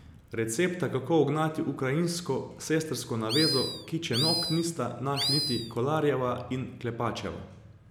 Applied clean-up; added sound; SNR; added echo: none; Animal; 2 dB; none.